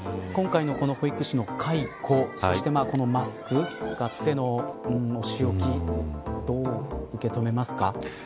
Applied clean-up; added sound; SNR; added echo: none; none; none; none.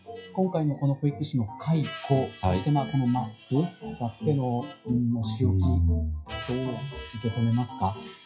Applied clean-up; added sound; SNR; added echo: classical method WPE with log-MMSE.